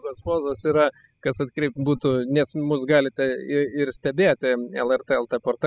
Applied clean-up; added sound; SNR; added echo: classical method spectral subtraction.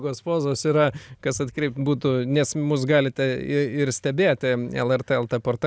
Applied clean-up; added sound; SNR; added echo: none; none; none; none.